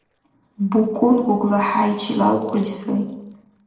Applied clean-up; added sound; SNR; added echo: neural separator model SepFormer DNS4.